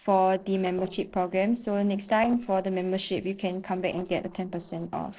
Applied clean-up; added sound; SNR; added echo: neural separator model SepFormer DNS4.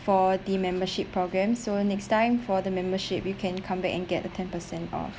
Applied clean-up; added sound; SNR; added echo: none; none; none; none.